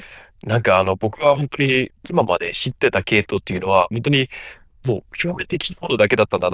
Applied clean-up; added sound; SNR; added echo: neural diffusion model UNIVERSE++.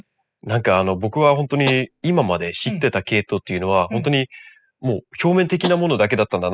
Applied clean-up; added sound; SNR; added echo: classical method spectral subtraction.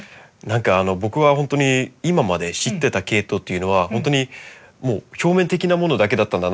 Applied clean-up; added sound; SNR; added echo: none; none; none; none.